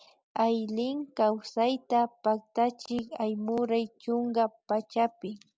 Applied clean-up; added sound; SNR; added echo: none; none; none; none.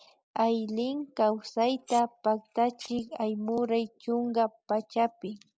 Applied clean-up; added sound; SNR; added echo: neural mask model Resemble Enhance denoiser.